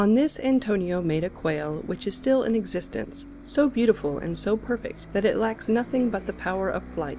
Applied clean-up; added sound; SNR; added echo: none; Bus; 18 dB; none.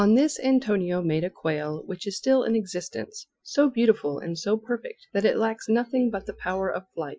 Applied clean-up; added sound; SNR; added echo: classical method Wiener filter.